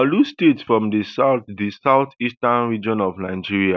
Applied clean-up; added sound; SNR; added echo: none; none; none; none.